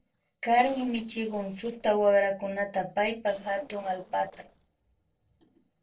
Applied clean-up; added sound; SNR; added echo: neural separator model SepFormer DNS4.